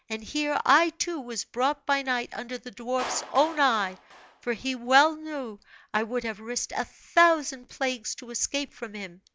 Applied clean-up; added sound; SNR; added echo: none; Clapping; 19 dB; none.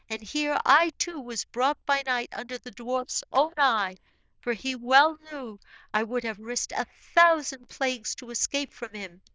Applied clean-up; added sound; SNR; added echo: neural diffusion model UNIVERSE++.